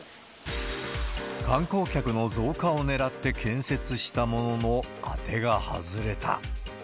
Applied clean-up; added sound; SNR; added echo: none; none; none; none.